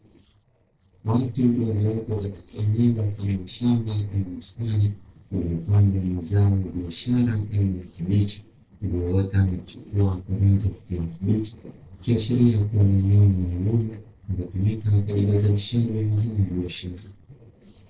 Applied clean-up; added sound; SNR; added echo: neural separator model SepFormer DNS4.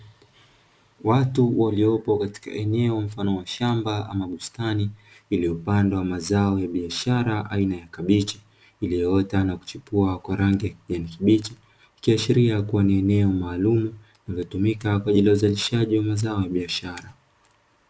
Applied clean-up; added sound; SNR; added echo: none; none; none; none.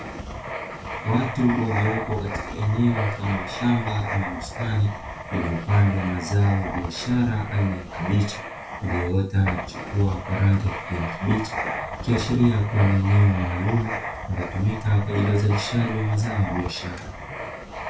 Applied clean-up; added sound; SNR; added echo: none; Writing; 8 dB; reverberation time 0.3 s.